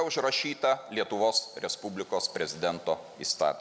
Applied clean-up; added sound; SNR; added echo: none; none; none; none.